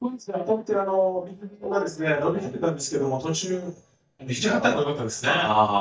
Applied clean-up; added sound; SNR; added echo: neural mask model DeepFilterNet 3.